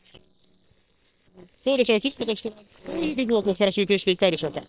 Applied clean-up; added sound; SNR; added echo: neural separator model SepFormer WHAM!.